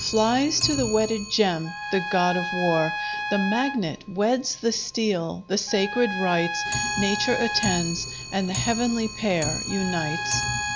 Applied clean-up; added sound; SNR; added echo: none; Clock + Trumpet; 5 dB; none.